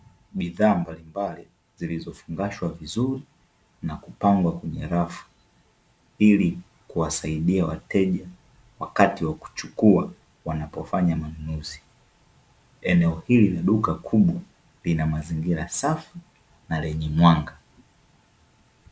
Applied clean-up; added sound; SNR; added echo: none; none; none; none.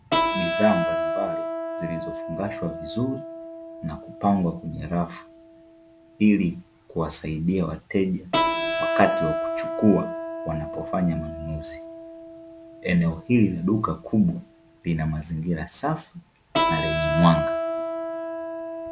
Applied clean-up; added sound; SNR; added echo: none; Keyboard (musical); 3 dB; none.